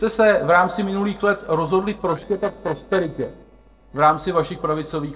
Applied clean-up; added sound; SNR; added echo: neural separator model SepFormer DNS4.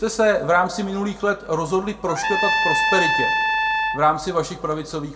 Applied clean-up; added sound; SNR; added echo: none; Trumpet; -1 dB; reverberation time 0.5 s.